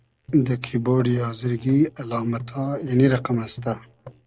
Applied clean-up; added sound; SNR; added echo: neural separator model SepFormer DNS4.